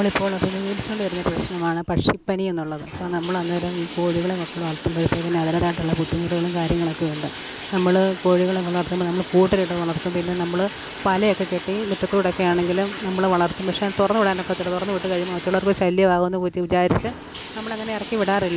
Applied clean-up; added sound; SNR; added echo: none; Bathtub (filling or washing); 13 dB; none.